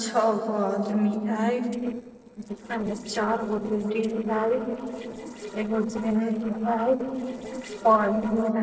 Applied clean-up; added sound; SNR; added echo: neural separator model SepFormer DNS4.